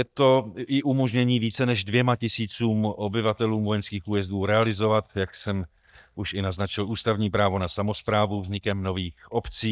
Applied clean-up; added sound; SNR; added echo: neural mask model DeepFilterNet 3.